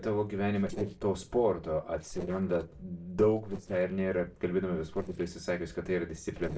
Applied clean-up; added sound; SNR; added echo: neural separator model SepFormer DNS4.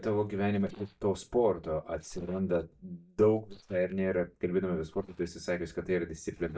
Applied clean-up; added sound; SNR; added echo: neural mask model DeepFilterNet 3.